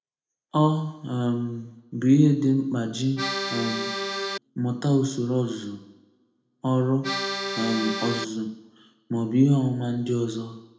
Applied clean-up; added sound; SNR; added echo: none; Accordion; 4 dB; reverberation time 0.8 s.